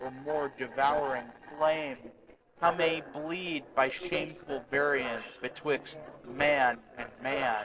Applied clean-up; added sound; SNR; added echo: neural separator model SepFormer DNS4.